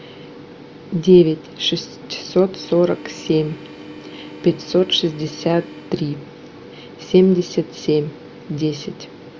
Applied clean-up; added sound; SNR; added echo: none; Organ; 19 dB; none.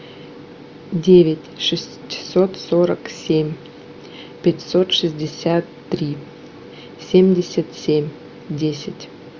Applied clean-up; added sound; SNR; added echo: none; none; none; none.